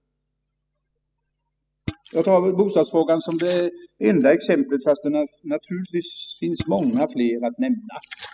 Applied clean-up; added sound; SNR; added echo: classical method spectral subtraction.